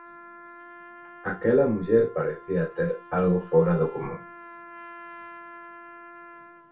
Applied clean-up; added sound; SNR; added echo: none; Trumpet; 18 dB; reverberation time 0.2 s.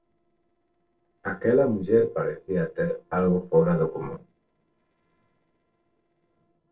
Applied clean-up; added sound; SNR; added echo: neural separator model SepFormer DNS4.